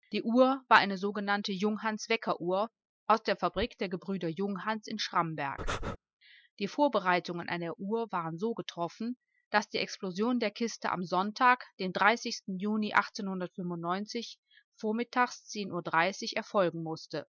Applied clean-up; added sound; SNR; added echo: classical method spectral subtraction.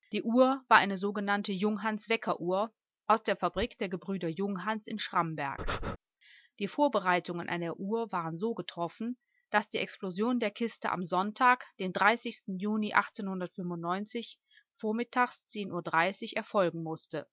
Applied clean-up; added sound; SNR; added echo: none; Breathing; 3 dB; none.